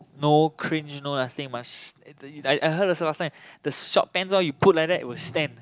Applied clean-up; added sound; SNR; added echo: none; none; none; none.